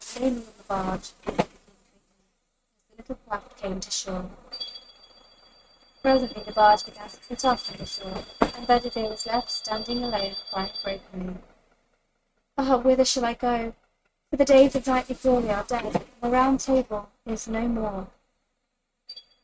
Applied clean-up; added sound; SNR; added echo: neural mask model RNNoise.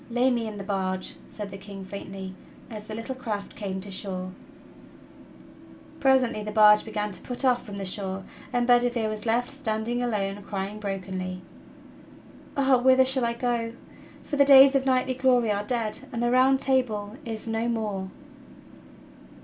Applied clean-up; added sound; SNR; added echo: none; none; none; none.